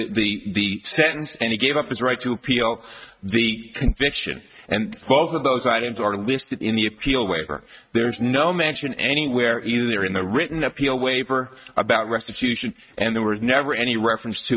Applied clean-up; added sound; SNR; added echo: neural mask model RNNoise.